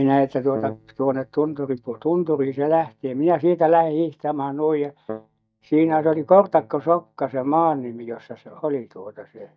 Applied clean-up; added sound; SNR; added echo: neural mask model DeepFilterNet 3.